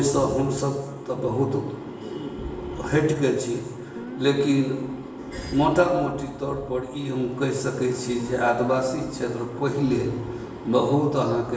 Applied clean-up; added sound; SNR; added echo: none; Guitar; 16 dB; reverberation time 1.0 s.